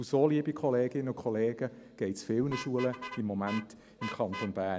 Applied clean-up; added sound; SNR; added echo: none; Vehicle horn, car horn, honking; 15 dB; none.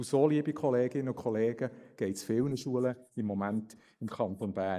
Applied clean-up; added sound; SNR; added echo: neural mask model Resemble Enhance denoiser.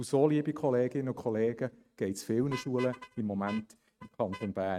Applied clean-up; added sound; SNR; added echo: neural mask model RNNoise.